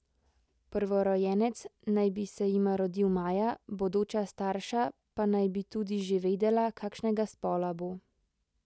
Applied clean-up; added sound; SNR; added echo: none; none; none; none.